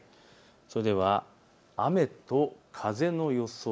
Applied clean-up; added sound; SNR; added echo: none; none; none; none.